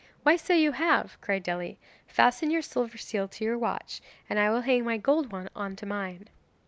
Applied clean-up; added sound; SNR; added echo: none; none; none; none.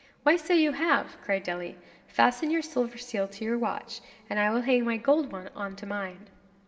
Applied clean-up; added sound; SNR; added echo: none; none; none; reverberation time 2.4 s.